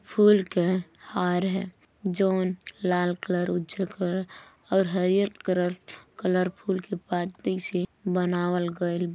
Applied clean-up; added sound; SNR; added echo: none; none; none; none.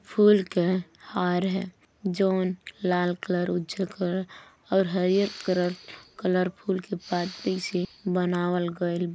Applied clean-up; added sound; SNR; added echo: none; Respiratory sounds; 19 dB; none.